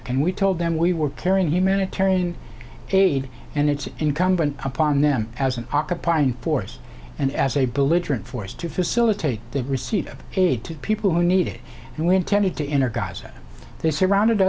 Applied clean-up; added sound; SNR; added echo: none; none; none; none.